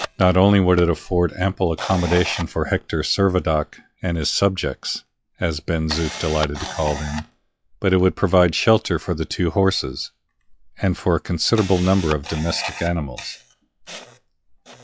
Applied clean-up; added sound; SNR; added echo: classical method log-MMSE.